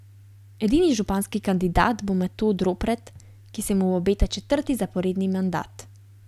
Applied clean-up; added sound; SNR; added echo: none; none; none; none.